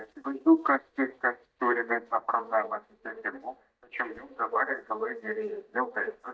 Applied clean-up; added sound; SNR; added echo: neural mask model DeepFilterNet 3.